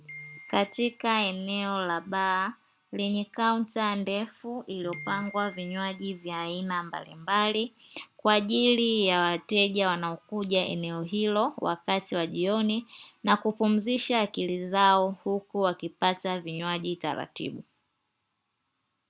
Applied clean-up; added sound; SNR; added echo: none; none; none; none.